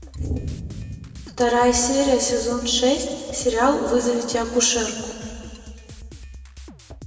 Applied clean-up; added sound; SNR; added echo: none; Drum kit; 17 dB; reverberation time 2.2 s.